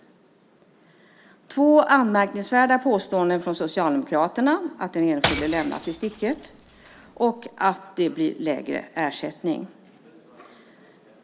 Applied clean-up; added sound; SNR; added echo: none; Shatter / Crushing; 8 dB; none.